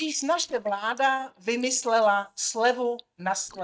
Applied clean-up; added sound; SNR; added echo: neural mask model DeepFilterNet 3.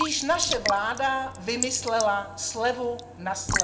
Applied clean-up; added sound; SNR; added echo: none; Raindrop / Drip / Trickle, dribble; 5 dB; reverberation time 0.4 s.